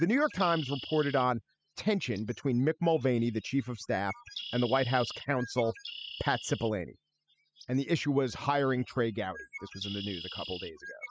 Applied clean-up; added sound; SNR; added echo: classical method spectral subtraction.